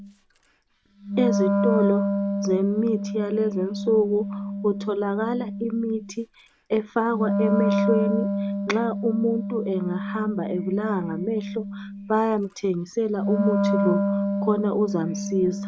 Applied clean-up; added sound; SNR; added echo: none; Wind instrument, woodwind instrument; 1 dB; none.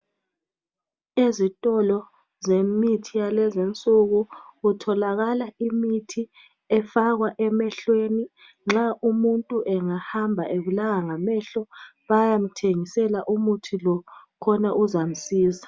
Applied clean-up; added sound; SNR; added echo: none; none; none; none.